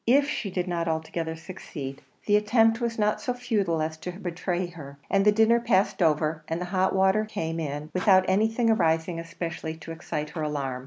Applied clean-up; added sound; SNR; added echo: none; none; none; none.